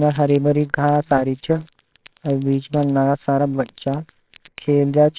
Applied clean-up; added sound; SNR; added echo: neural separator model SepFormer WHAMR!.